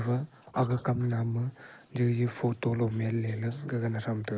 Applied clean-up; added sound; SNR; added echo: neural mask model Resemble Enhance denoiser.